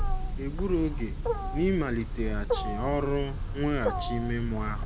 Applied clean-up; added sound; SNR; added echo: none; Wild animals; 0 dB; none.